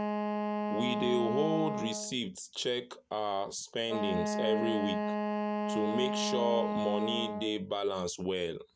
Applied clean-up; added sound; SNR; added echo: none; Wind instrument, woodwind instrument; 1 dB; none.